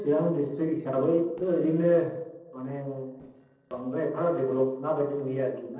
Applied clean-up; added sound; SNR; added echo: neural separator model SepFormer DNS4.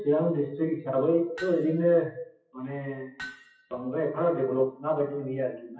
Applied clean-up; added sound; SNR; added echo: classical method WPE with log-MMSE.